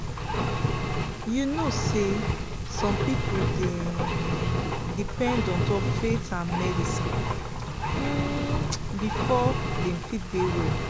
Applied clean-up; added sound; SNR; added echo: none; Engine; -3 dB; none.